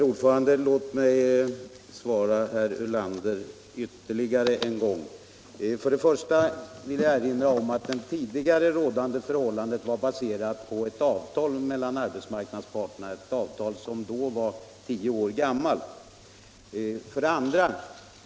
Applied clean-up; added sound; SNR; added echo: none; none; none; none.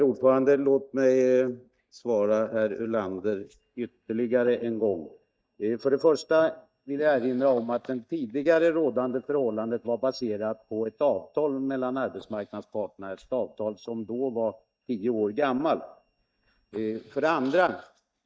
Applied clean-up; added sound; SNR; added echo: neural mask model DeepFilterNet 3.